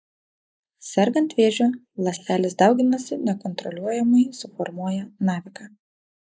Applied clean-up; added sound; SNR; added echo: neural mask model Resemble Enhance denoiser.